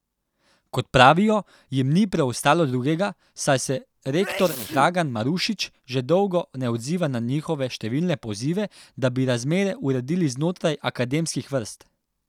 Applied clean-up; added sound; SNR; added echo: none; Sneeze; 11 dB; none.